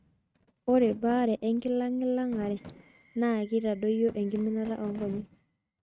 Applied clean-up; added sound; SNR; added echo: neural mask model RNNoise.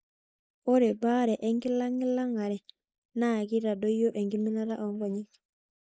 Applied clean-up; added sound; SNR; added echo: neural mask model Resemble Enhance denoiser.